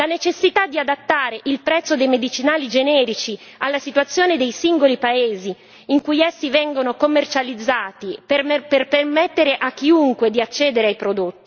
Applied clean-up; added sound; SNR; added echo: none; none; none; none.